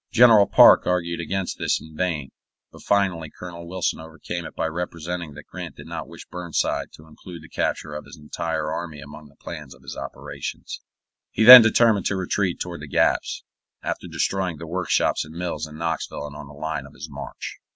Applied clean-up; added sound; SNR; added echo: none; none; none; none.